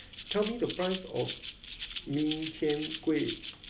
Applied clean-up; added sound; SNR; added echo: none; Rattle (instrument); 2 dB; none.